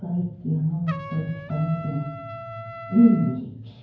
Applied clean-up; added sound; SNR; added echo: none; Trumpet; 15 dB; reverberation time 0.9 s.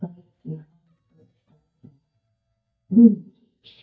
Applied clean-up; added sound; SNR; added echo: neural mask model DeepFilterNet 3.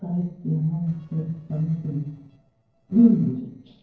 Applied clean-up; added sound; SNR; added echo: neural separator model SepFormer DNS4.